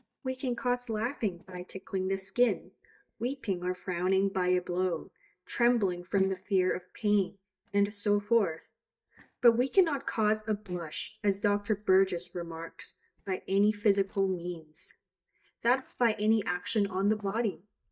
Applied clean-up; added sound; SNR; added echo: neural mask model DeepFilterNet 3.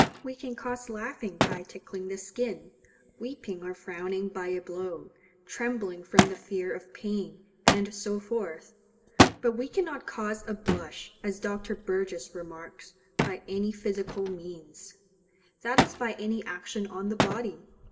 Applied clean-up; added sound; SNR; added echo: none; Thump, thud; -1 dB; reverberation time 1.6 s.